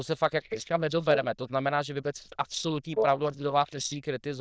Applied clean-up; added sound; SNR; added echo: neural diffusion model UNIVERSE++.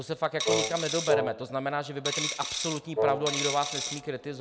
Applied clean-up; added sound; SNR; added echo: none; Coin (dropping) + Wind instrument, woodwind instrument; 0 dB; none.